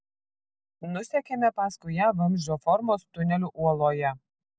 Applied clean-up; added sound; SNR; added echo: none; none; none; none.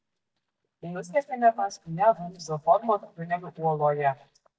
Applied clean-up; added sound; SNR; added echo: neural mask model DeepFilterNet 3.